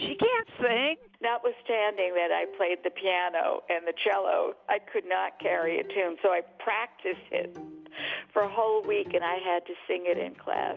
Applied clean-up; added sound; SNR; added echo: none; none; none; none.